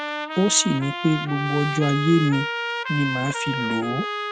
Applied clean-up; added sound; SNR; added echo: none; Trumpet; 5 dB; none.